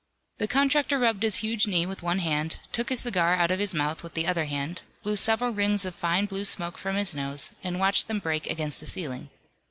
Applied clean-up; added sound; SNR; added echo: none; none; none; none.